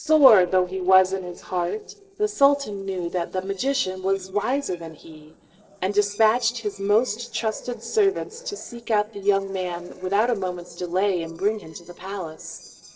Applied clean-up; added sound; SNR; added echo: neural separator model SepFormer DNS4.